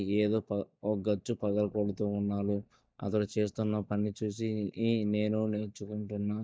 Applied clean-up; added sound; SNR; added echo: neural mask model DeepFilterNet 3.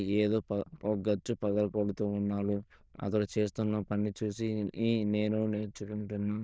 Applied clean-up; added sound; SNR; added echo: neural diffusion model UNIVERSE++.